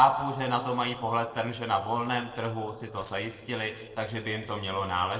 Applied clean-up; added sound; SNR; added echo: neural separator model SepFormer DNS4.